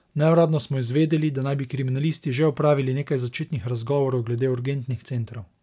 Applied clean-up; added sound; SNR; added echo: none; none; none; none.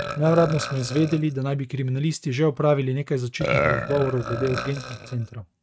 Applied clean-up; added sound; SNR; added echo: neural mask model RNNoise.